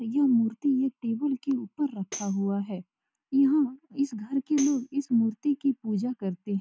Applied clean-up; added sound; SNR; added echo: none; Tambourine; 18 dB; none.